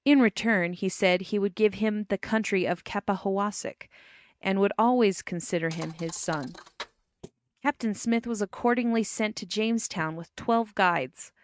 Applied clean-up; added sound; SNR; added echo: neural mask model RNNoise.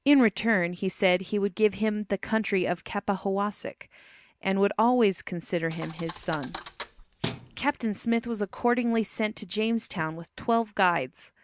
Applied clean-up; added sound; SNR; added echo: none; Thump, thud; 10 dB; none.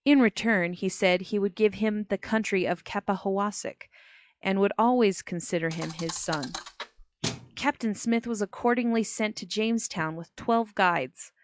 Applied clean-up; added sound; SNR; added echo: classical method log-MMSE.